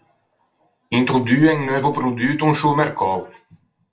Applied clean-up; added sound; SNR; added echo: none; none; none; reverberation time 0.3 s.